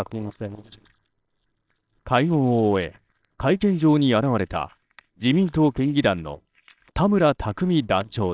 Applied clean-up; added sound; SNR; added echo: neural separator model SepFormer WHAMR!.